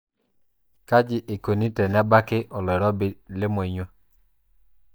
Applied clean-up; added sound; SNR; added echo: neural mask model DeepFilterNet 3.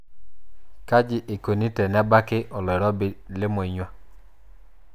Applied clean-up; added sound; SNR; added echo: none; none; none; none.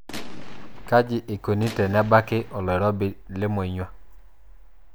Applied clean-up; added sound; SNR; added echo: none; Gunshot, gunfire; 17 dB; none.